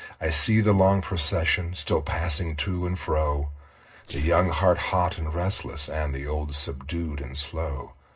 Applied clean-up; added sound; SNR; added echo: neural separator model SepFormer DNS4.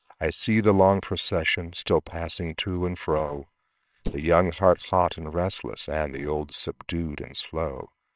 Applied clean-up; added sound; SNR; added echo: neural separator model SepFormer WHAMR!.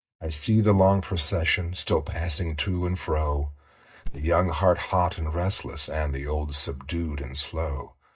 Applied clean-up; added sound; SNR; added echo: neural mask model DeepFilterNet 3.